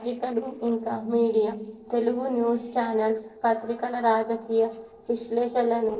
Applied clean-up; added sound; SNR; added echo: neural separator model SepFormer DNS4.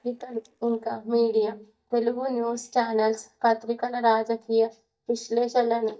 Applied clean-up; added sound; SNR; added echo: neural mask model DeepFilterNet 3.